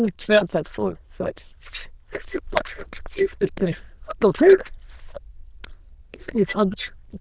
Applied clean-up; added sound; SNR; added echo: neural diffusion model UNIVERSE++.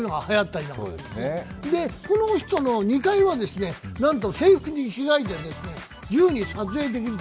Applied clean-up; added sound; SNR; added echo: none; none; none; none.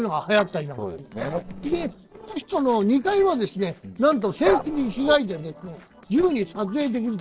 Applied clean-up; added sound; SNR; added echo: neural separator model SepFormer DNS4.